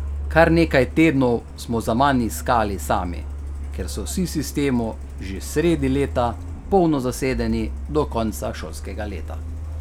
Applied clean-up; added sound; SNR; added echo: none; Truck; 8 dB; none.